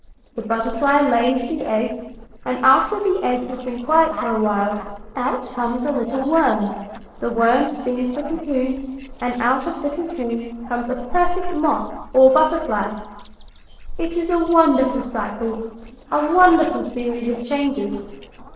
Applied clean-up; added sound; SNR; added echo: neural separator model SepFormer DNS4.